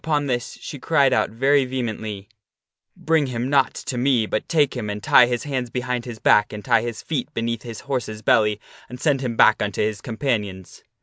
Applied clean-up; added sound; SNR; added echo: none; none; none; none.